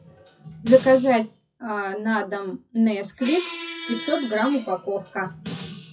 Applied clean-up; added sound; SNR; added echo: classical method WPE with log-MMSE.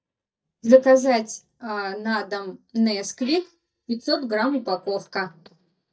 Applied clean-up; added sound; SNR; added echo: neural mask model DeepFilterNet 3.